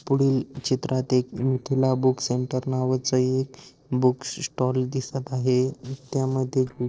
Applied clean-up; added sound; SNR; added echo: neural separator model SepFormer DNS4.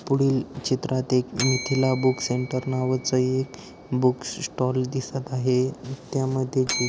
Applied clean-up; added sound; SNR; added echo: none; Bell; 13 dB; none.